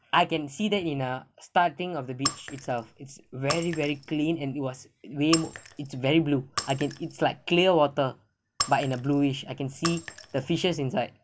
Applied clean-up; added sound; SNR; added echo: none; Shatter; 10 dB; none.